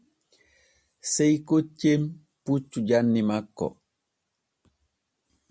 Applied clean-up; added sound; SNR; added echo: none; none; none; none.